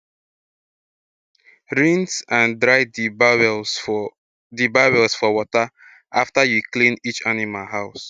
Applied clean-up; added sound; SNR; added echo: none; none; none; none.